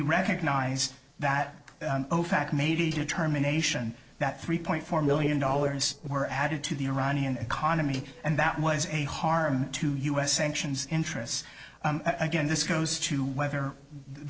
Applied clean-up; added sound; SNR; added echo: neural separator model SepFormer DNS4.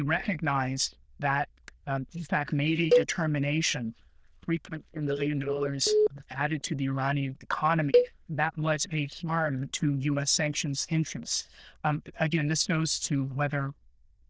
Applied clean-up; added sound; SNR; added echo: neural diffusion model UNIVERSE++.